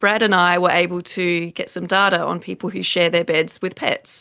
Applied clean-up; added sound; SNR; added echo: none; none; none; none.